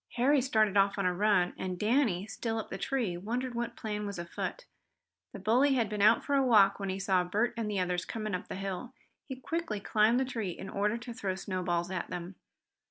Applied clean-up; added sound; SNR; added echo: none; none; none; none.